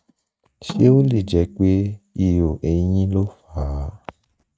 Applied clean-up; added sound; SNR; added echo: neural mask model RNNoise.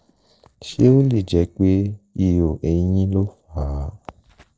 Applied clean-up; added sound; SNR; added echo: neural separator model SepFormer DNS4.